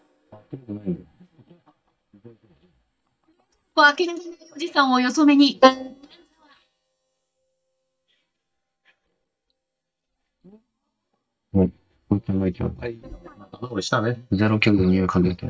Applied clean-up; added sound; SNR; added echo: neural mask model DeepFilterNet 3.